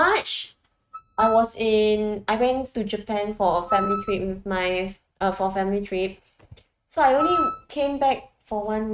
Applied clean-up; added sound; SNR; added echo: neural mask model RNNoise.